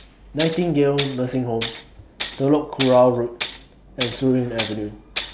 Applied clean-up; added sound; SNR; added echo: none; Tools; 7 dB; none.